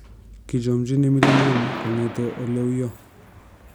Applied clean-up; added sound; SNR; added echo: none; Fireworks; 4 dB; none.